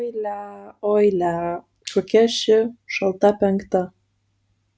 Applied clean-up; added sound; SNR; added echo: none; none; none; none.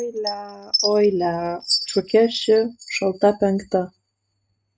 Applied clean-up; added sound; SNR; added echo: neural mask model RNNoise.